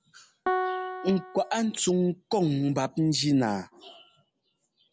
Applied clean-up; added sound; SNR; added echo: none; Piano; 7 dB; none.